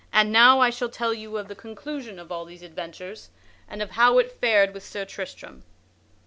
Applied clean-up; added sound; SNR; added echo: none; none; none; none.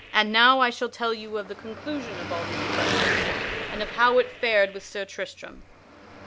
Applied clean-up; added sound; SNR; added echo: none; Car passing by / Traffic noise, roadway noise / Engine; 6 dB; none.